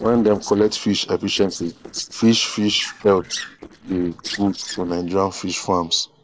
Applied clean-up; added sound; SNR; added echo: neural separator model SepFormer DNS4.